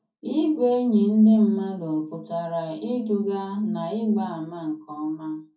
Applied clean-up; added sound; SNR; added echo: none; none; none; reverberation time 0.3 s.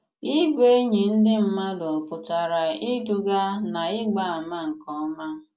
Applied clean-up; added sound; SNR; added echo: none; none; none; none.